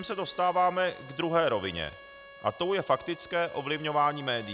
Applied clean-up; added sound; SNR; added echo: none; Bowed string instrument; 19 dB; none.